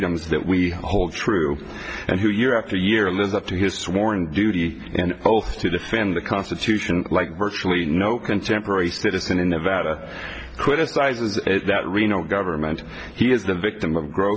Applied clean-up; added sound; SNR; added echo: none; none; none; none.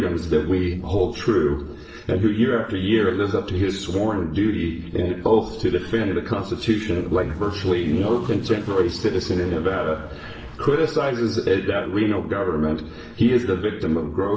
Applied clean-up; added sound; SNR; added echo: neural separator model SepFormer DNS4.